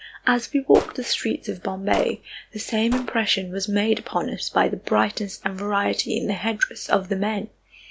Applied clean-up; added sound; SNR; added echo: none; Gunshot, gunfire; 15 dB; none.